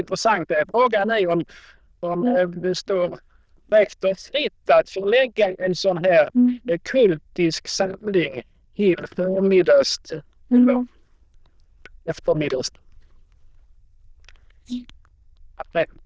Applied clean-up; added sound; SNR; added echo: neural diffusion model UNIVERSE++.